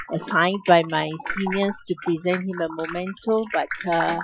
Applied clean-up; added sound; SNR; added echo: classical method Wiener filter.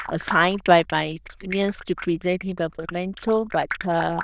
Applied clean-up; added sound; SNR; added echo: neural diffusion model UNIVERSE++.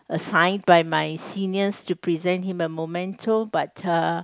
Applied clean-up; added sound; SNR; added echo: none; none; none; none.